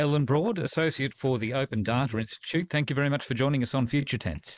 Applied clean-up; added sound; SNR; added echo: neural mask model Resemble Enhance denoiser.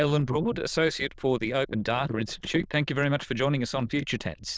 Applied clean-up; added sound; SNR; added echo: neural diffusion model UNIVERSE++.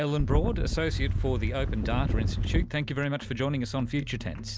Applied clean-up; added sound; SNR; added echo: none; Wind; -3 dB; none.